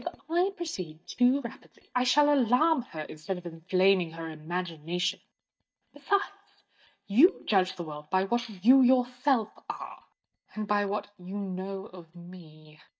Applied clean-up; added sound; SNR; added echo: neural mask model DeepFilterNet 3.